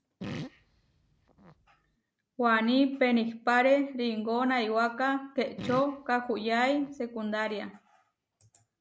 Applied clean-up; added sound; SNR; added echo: none; Fart; 14 dB; none.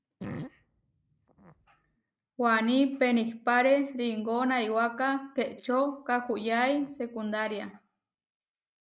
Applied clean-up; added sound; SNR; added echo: neural mask model Resemble Enhance denoiser.